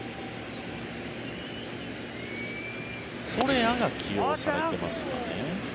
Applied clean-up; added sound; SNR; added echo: none; Brass instrument; 14 dB; none.